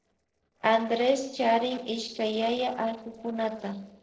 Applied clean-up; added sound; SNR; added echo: neural separator model SepFormer DNS4.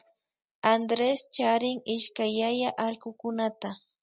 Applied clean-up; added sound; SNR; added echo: none; none; none; none.